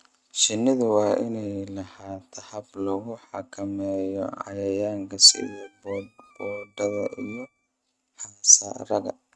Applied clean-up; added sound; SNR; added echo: neural mask model RNNoise.